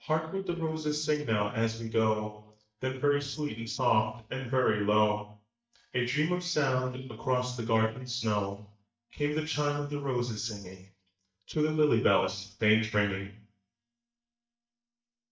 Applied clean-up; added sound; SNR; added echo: neural mask model DeepFilterNet 3.